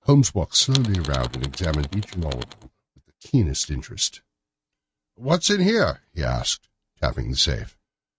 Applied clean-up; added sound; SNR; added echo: neural mask model RNNoise.